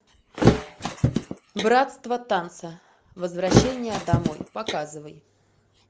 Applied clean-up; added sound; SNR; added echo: none; Thump, thud; -3 dB; none.